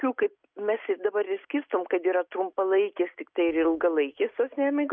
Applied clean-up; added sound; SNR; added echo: none; none; none; none.